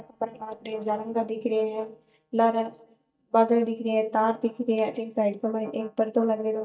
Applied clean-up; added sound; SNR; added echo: neural mask model DeepFilterNet 3.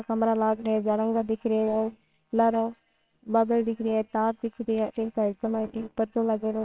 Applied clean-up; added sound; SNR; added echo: neural separator model SepFormer WHAMR!.